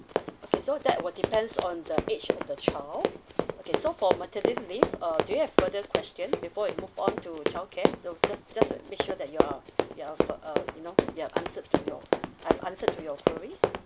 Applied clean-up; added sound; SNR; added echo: none; Run; -4 dB; none.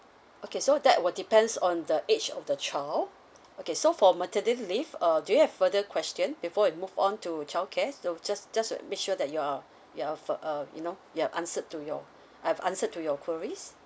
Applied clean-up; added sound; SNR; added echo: none; none; none; none.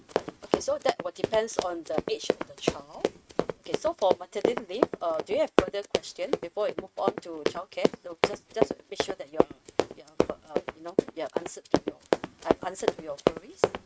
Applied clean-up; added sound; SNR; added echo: neural mask model RNNoise.